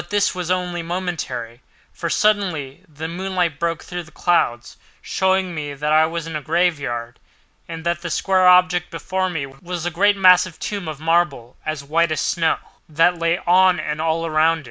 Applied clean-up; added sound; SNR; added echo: none; none; none; none.